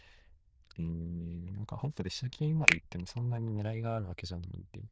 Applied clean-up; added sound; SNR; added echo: neural diffusion model UNIVERSE++.